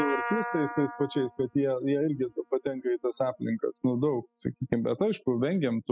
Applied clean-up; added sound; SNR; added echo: classical method spectral subtraction.